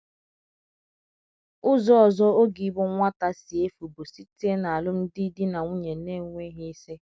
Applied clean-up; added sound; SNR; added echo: none; none; none; none.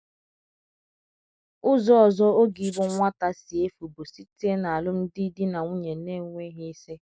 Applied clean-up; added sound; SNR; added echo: neural mask model Resemble Enhance denoiser.